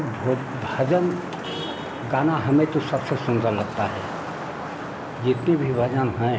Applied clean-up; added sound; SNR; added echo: none; Traffic noise, roadway noise / Vehicle horn, car horn, honking; 8 dB; none.